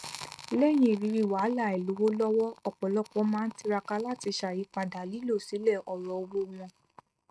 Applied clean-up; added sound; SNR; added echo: neural mask model RNNoise.